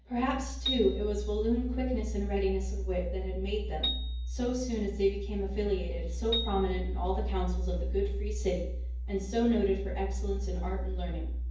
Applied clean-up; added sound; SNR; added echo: none; Piano; 10 dB; reverberation time 0.9 s.